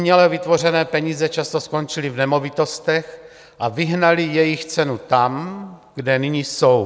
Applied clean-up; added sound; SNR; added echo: none; none; none; none.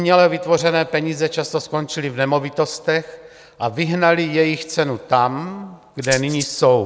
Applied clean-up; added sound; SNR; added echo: none; Rattle (instrument); 11 dB; none.